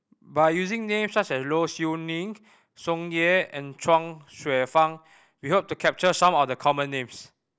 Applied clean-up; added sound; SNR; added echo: none; none; none; none.